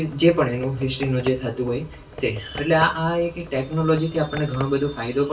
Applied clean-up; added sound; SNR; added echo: none; Computer keyboard; 17 dB; reverberation time 0.2 s.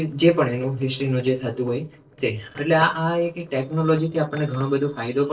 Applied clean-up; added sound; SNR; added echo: neural separator model SepFormer DNS4.